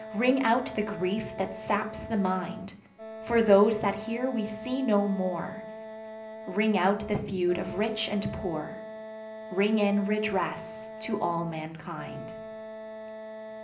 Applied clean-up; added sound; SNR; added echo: none; Wind instrument, woodwind instrument; 12 dB; reverberation time 0.5 s.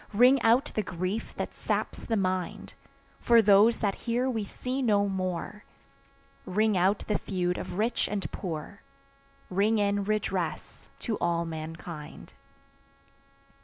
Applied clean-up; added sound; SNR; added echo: none; none; none; none.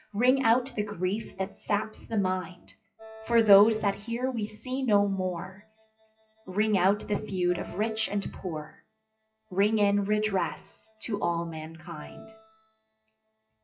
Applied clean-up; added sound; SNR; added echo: classical method WPE with log-MMSE.